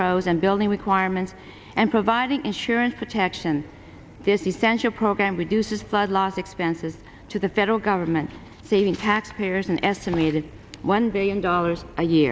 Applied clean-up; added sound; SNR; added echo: none; none; none; none.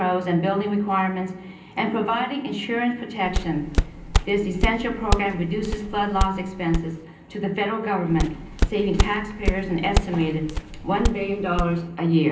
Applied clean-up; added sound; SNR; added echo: none; Walk, footsteps; 1 dB; reverberation time 0.6 s.